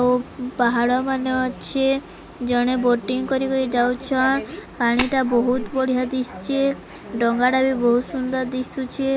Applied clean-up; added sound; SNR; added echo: none; Tap; 9 dB; none.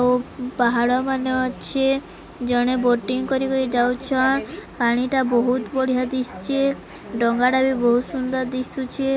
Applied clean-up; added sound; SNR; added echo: none; none; none; none.